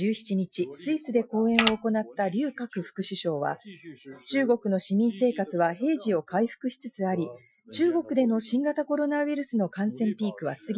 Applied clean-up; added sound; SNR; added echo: classical method Wiener filter.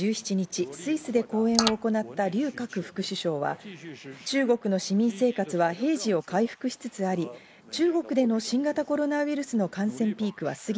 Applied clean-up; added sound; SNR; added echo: neural mask model Resemble Enhance denoiser.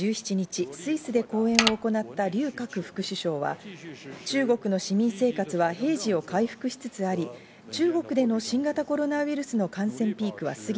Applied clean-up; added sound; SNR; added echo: none; Mechanisms; -2 dB; none.